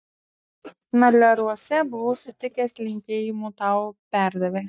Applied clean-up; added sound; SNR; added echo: neural mask model DeepFilterNet 3.